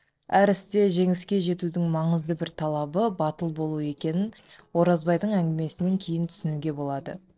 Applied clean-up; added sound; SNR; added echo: neural separator model SepFormer DNS4.